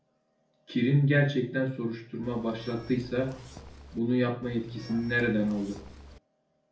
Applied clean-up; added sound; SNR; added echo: none; Zipper (clothing) / Telephone; 18 dB; reverberation time 0.4 s.